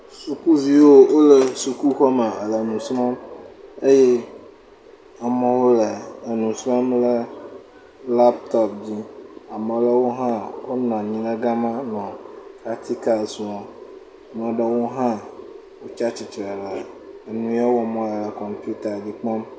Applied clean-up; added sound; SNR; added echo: none; none; none; none.